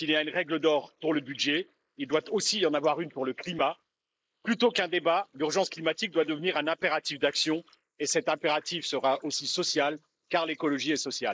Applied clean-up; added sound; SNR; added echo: neural mask model Resemble Enhance denoiser.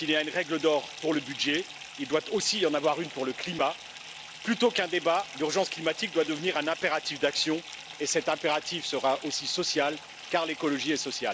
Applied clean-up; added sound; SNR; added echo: none; Fill (with liquid) / Bathtub (filling or washing); 14 dB; none.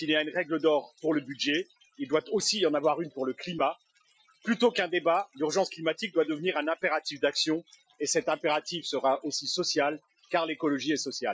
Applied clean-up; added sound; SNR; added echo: classical method Wiener filter.